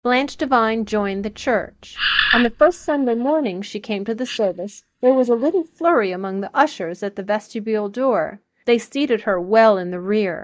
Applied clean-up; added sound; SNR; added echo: neural mask model DeepFilterNet 3.